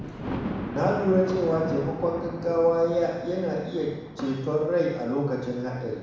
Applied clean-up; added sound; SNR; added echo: none; Thunder; 10 dB; reverberation time 1.1 s.